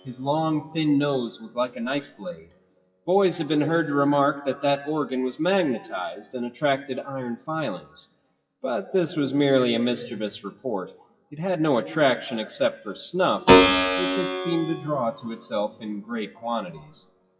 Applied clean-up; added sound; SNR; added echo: classical method WPE with log-MMSE.